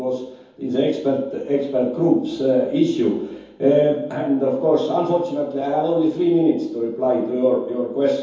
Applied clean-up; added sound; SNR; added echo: none; none; none; reverberation time 0.9 s.